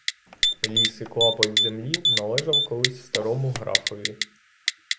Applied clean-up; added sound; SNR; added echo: none; Typing + Typing; -4 dB; none.